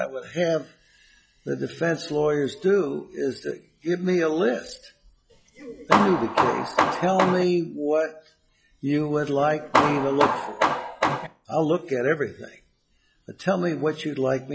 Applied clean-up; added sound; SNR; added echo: classical method log-MMSE.